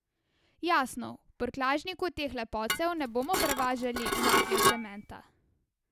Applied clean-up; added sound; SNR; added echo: none; Dishes, pots, and pans / Glass; -3 dB; none.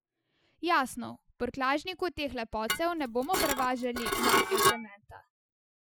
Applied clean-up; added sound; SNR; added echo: classical method Wiener filter.